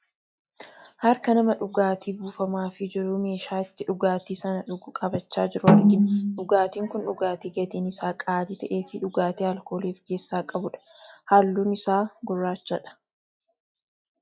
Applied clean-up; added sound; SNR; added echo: classical method log-MMSE.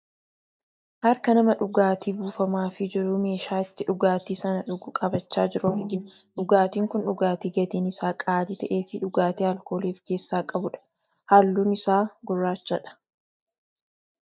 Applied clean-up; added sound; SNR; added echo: neural mask model DeepFilterNet 3.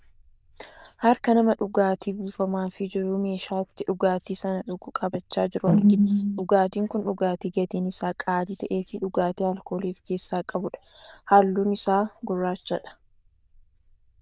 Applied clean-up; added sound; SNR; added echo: neural diffusion model UNIVERSE++.